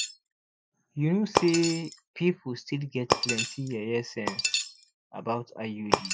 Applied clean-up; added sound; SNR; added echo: classical method Wiener filter.